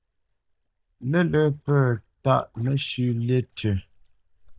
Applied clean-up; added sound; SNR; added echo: neural mask model DeepFilterNet 3.